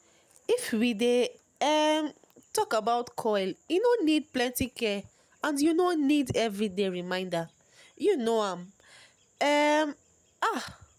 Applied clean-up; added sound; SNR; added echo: none; none; none; none.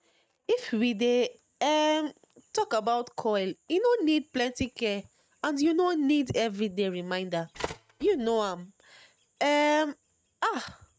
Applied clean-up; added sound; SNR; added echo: neural mask model RNNoise.